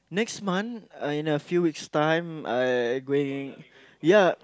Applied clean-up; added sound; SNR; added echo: none; none; none; none.